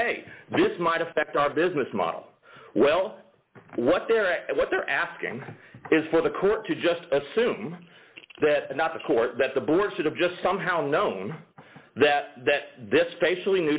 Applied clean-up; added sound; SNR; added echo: none; none; none; none.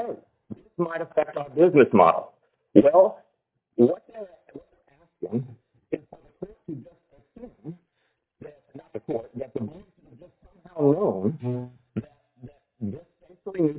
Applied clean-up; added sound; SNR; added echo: neural mask model DeepFilterNet 3.